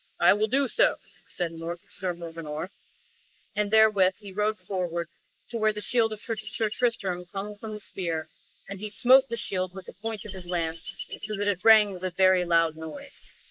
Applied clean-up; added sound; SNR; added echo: neural mask model Resemble Enhance denoiser.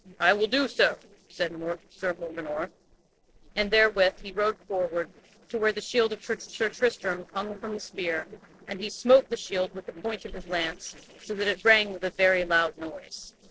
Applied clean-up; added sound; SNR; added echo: neural separator model SepFormer DNS4.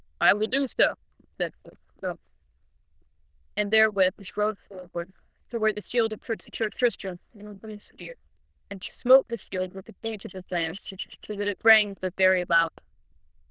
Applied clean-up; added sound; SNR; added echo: neural diffusion model UNIVERSE++.